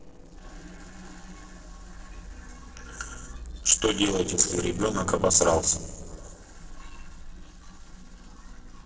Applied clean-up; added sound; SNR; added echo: neural separator model SepFormer DNS4.